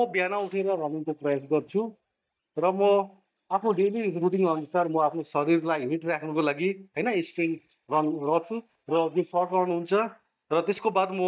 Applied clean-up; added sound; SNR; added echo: neural mask model DeepFilterNet 3.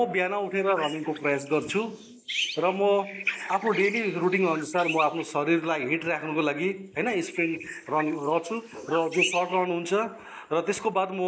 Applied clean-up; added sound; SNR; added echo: neural mask model Resemble Enhance denoiser.